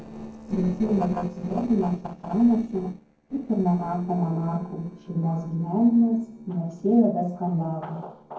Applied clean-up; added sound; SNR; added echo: neural separator model SepFormer DNS4.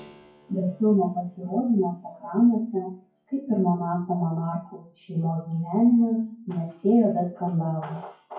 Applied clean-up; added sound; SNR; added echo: classical method WPE with log-MMSE.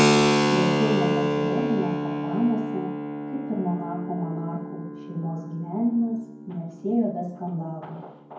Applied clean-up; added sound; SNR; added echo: none; Keyboard (musical); -2 dB; reverberation time 0.9 s.